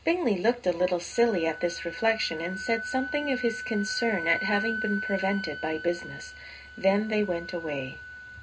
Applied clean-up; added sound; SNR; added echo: none; Wind instrument, woodwind instrument; 9 dB; reverberation time 0.2 s.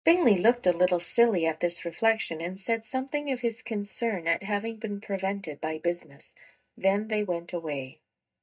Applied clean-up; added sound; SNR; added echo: neural mask model DeepFilterNet 3.